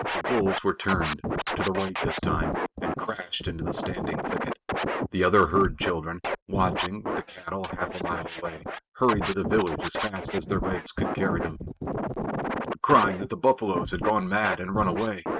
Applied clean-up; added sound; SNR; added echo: neural mask model RNNoise.